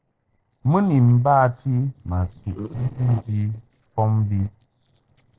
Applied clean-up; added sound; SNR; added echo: neural separator model SepFormer DNS4.